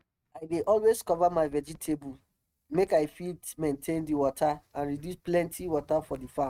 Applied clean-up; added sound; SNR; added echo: neural mask model RNNoise.